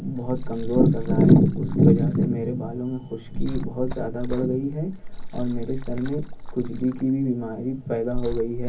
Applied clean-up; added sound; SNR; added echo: none; Liquid; 7 dB; reverberation time 0.3 s.